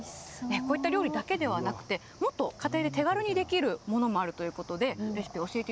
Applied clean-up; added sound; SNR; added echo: none; none; none; none.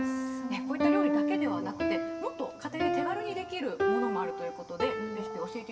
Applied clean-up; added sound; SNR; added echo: none; Piano; -4 dB; reverberation time 0.8 s.